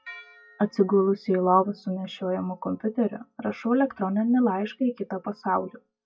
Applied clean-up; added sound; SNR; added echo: classical method WPE with log-MMSE.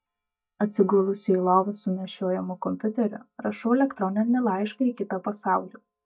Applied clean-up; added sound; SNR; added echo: neural mask model DeepFilterNet 3.